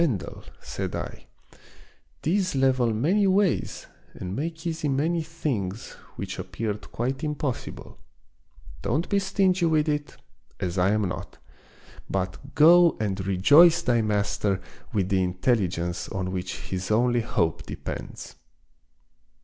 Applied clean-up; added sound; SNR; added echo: none; none; none; none.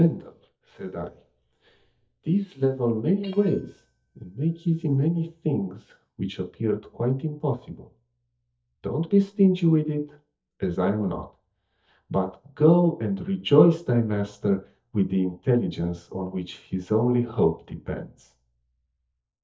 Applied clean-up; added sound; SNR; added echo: neural mask model DeepFilterNet 3.